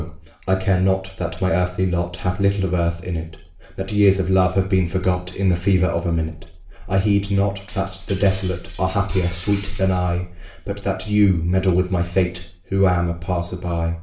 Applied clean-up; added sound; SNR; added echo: none; Glass; 20 dB; reverberation time 0.4 s.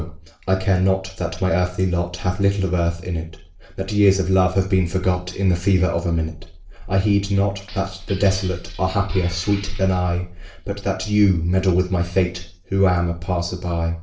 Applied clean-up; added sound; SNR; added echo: neural separator model SepFormer DNS4.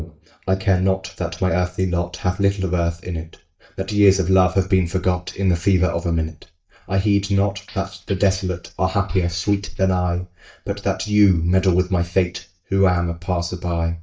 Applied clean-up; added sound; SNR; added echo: neural mask model DeepFilterNet 3.